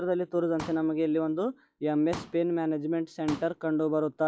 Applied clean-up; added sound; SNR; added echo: classical method log-MMSE.